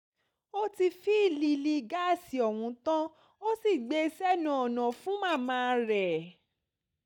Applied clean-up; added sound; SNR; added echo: neural mask model DeepFilterNet 3.